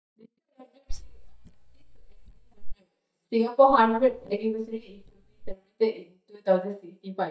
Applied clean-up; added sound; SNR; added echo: neural mask model DeepFilterNet 3.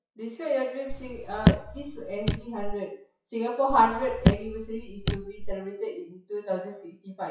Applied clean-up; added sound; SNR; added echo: classical method WPE with log-MMSE.